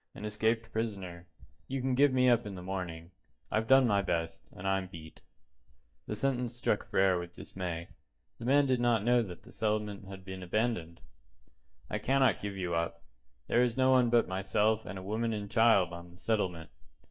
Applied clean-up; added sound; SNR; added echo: neural mask model DeepFilterNet 3.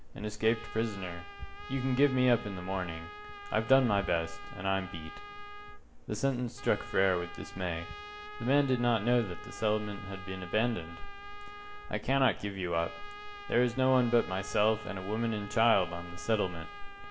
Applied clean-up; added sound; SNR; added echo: none; Trumpet; 15 dB; reverberation time 0.8 s.